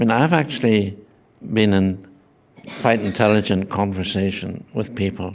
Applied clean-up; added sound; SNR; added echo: none; none; none; none.